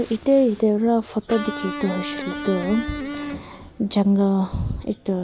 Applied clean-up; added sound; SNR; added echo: none; Electric guitar; 9 dB; none.